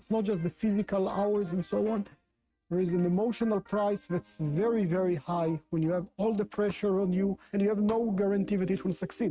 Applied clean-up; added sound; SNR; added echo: neural mask model RNNoise.